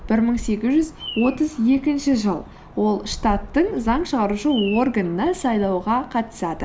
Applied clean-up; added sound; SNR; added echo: none; Bird vocalization, bird call, bird song; 14 dB; none.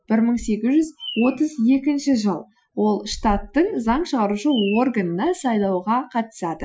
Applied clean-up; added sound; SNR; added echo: classical method Wiener filter.